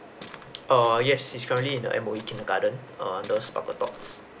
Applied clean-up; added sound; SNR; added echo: none; Walk, footsteps; 18 dB; none.